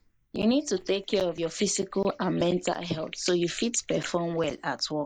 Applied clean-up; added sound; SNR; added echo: neural mask model Resemble Enhance denoiser.